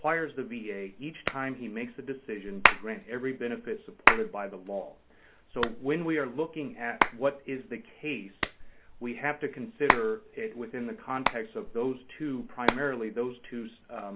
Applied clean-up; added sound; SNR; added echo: none; Hands; -1 dB; none.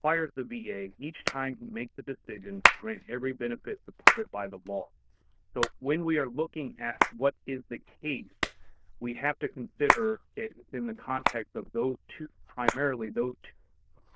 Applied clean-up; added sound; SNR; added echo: neural diffusion model UNIVERSE++.